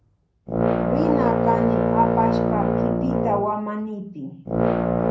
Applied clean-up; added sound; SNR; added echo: none; Brass instrument; -5 dB; reverberation time 0.6 s.